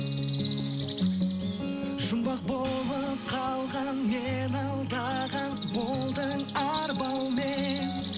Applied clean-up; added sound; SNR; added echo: none; Bird; 6 dB; none.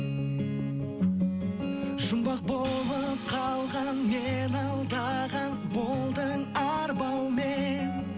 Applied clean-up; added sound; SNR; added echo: none; none; none; none.